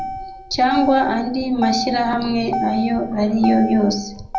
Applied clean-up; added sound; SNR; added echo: none; Motor vehicle (road); 8 dB; reverberation time 0.5 s.